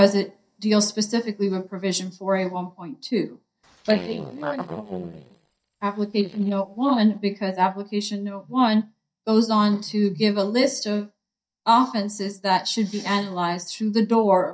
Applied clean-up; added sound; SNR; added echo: neural mask model DeepFilterNet 3.